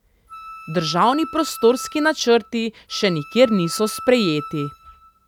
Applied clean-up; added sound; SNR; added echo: none; Wind instrument, woodwind instrument; 15 dB; none.